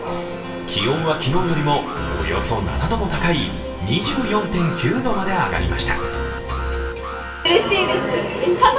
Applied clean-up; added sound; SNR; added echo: none; Alarm; 13 dB; reverberation time 1.0 s.